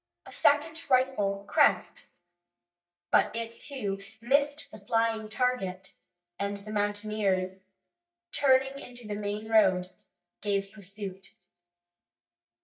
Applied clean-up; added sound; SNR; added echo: neural mask model DeepFilterNet 3.